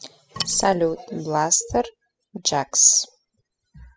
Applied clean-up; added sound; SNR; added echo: classical method spectral subtraction.